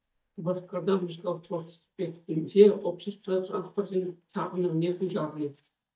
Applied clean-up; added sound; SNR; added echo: neural mask model DeepFilterNet 3.